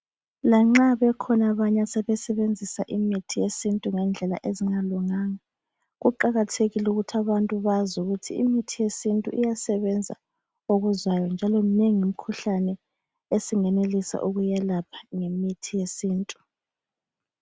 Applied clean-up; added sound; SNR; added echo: none; none; none; none.